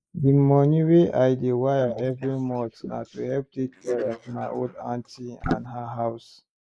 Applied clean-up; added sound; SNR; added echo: neural mask model Resemble Enhance denoiser.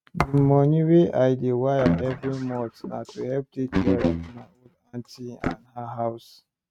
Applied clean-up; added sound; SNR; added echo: neural mask model RNNoise.